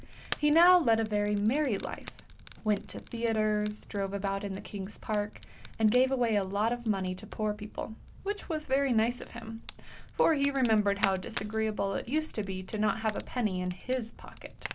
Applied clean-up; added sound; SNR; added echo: none; Fire; 14 dB; none.